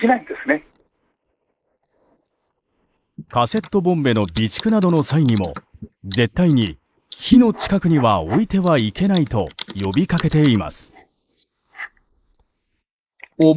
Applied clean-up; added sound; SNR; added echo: neural mask model Resemble Enhance denoiser.